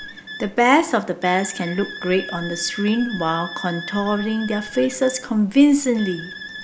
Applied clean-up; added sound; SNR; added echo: none; Wind instrument, woodwind instrument; 14 dB; none.